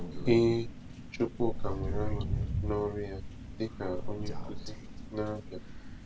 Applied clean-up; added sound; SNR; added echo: none; Crow; 1 dB; none.